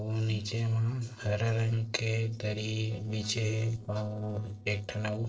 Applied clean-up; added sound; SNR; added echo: neural separator model SepFormer DNS4.